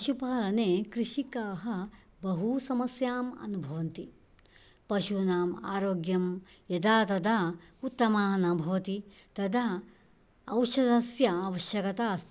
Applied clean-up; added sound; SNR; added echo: none; none; none; none.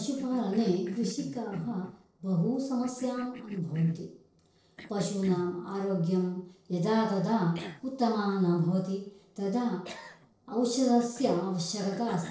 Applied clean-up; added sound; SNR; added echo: neural separator model SepFormer DNS4.